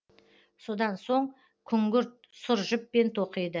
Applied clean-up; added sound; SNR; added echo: none; none; none; none.